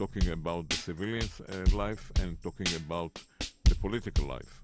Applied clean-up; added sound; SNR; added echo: none; Tambourine / Drum / Drum kit; -5 dB; none.